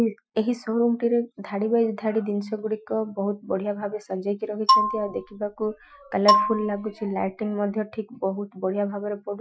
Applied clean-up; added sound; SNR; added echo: classical method Wiener filter.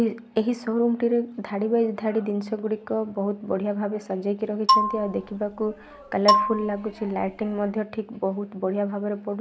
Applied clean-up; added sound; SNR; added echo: none; Marimba, xylophone; 0 dB; none.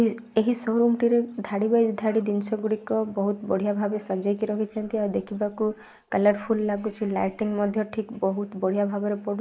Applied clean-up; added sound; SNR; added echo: neural mask model Resemble Enhance denoiser.